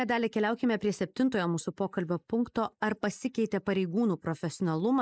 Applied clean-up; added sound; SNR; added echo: neural mask model Resemble Enhance denoiser.